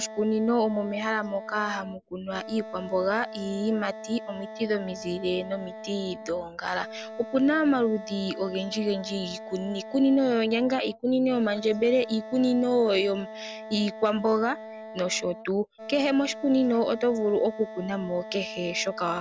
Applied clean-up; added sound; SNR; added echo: none; Wind instrument, woodwind instrument; 14 dB; none.